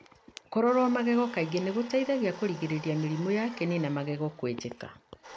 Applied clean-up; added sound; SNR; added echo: none; Domestic sounds, home sounds; 18 dB; none.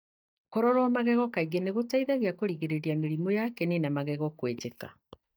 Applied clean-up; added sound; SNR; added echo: neural mask model DeepFilterNet 3.